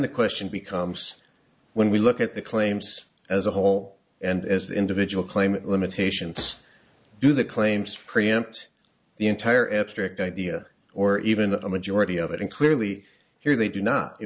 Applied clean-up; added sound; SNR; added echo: none; none; none; none.